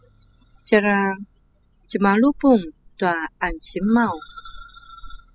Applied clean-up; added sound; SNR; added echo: classical method spectral subtraction.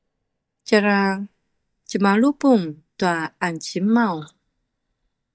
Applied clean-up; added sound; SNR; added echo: neural mask model DeepFilterNet 3.